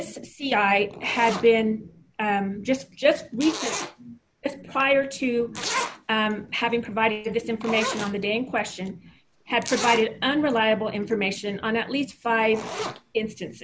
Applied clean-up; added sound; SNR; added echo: none; Zipper (clothing); 12 dB; none.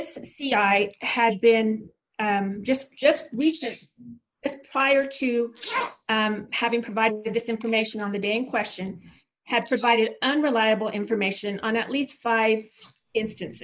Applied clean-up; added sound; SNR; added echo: neural mask model Resemble Enhance denoiser.